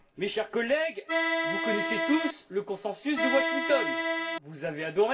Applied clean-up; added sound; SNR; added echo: none; Accordion; -3 dB; reverberation time 0.2 s.